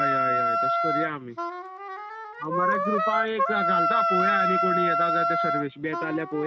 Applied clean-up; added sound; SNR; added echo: none; Wind instrument, woodwind instrument; -5 dB; none.